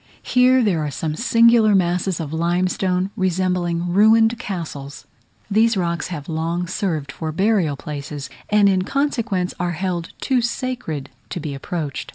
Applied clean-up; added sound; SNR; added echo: none; none; none; none.